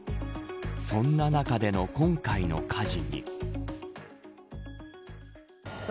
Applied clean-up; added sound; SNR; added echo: none; none; none; none.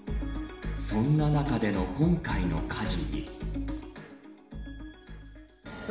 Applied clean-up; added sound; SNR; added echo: none; none; none; reverberation time 0.7 s.